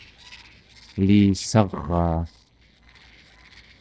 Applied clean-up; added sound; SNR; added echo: neural separator model SepFormer DNS4.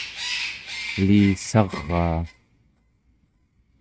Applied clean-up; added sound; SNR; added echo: neural mask model RNNoise.